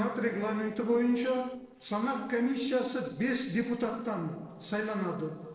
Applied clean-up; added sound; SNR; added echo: neural separator model SepFormer DNS4.